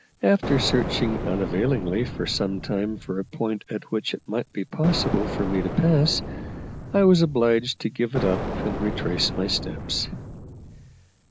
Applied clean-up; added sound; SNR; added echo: none; Explosion; 7 dB; none.